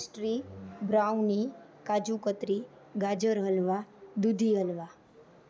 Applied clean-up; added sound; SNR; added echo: none; none; none; none.